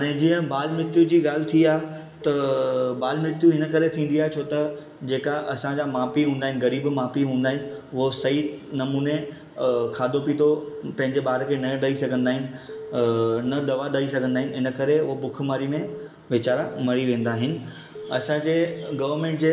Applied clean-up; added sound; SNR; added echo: none; Alarm / Keyboard (musical); 15 dB; reverberation time 1.5 s.